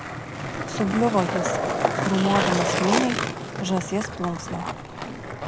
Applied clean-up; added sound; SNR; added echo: none; Skateboard; 0 dB; none.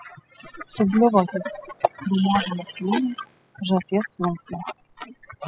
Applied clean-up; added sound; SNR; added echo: classical method spectral subtraction.